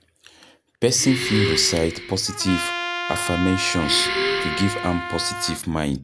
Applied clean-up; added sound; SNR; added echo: none; Breathing + Trumpet; 4 dB; none.